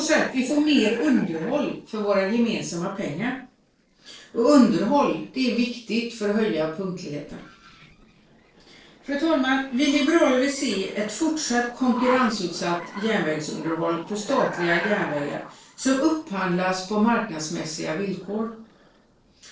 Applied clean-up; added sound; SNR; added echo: neural separator model SepFormer DNS4.